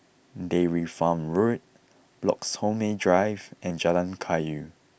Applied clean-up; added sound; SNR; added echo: none; none; none; none.